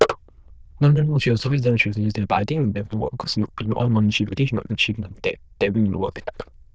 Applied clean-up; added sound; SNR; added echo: neural diffusion model UNIVERSE++.